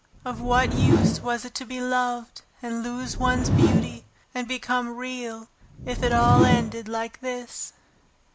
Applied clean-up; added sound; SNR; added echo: none; Whoosh, swoosh, swish; -1 dB; none.